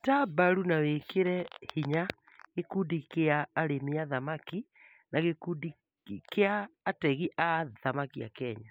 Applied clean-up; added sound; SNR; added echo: none; none; none; none.